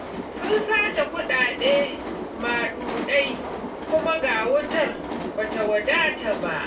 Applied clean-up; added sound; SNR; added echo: none; Train; 6 dB; reverberation time 0.2 s.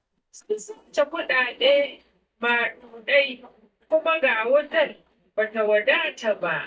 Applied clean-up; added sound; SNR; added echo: neural mask model DeepFilterNet 3.